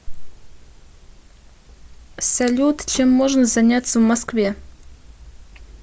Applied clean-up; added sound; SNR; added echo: none; none; none; none.